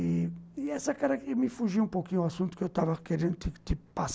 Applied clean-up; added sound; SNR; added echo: none; none; none; none.